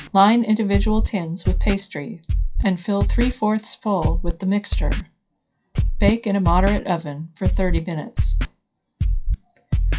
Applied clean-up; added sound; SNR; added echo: classical method WPE with log-MMSE.